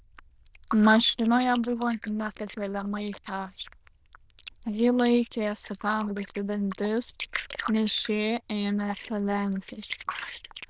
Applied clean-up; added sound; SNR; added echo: neural diffusion model UNIVERSE++.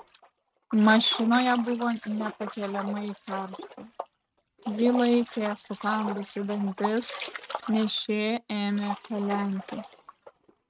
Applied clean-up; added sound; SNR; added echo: neural mask model RNNoise.